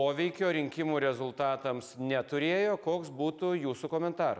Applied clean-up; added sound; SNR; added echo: none; none; none; none.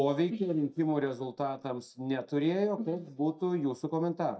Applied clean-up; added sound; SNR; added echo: neural mask model DeepFilterNet 3.